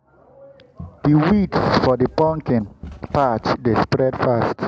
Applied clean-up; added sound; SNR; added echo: none; Run; 19 dB; none.